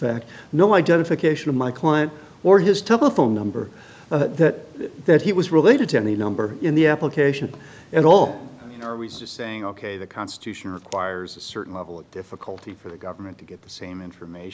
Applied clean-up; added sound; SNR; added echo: none; none; none; none.